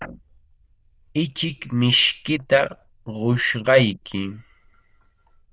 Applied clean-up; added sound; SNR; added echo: neural diffusion model UNIVERSE++.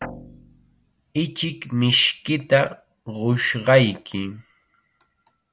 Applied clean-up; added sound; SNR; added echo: none; Guitar; 15 dB; none.